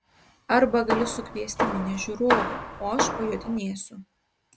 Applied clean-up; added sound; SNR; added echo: none; Hammer; 1 dB; none.